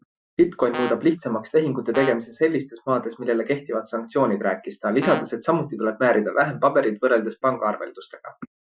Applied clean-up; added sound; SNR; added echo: classical method Wiener filter.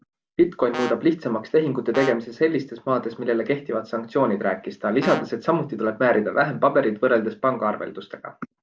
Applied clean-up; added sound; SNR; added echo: none; Brass instrument; 10 dB; none.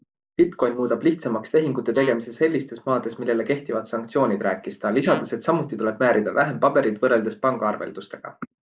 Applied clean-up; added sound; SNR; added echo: neural mask model Resemble Enhance denoiser.